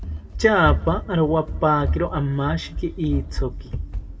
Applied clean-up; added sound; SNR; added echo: none; Run; 5 dB; reverberation time 1.0 s.